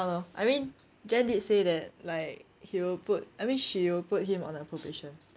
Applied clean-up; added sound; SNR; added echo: none; none; none; none.